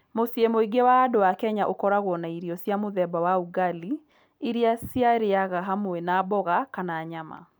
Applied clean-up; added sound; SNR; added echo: none; none; none; none.